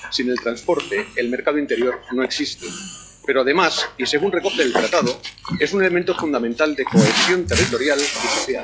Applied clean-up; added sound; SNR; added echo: classical method log-MMSE.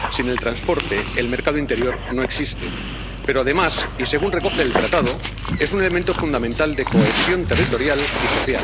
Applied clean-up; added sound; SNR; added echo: none; Dog; 2 dB; none.